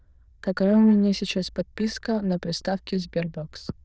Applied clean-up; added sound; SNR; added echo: neural diffusion model UNIVERSE++.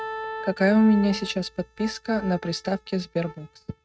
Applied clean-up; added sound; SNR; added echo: neural mask model RNNoise.